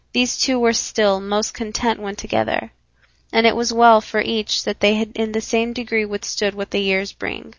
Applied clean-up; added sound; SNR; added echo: none; none; none; none.